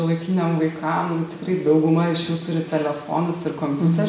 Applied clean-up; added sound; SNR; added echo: none; none; none; none.